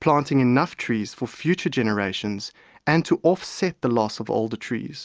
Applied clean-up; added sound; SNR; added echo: none; none; none; none.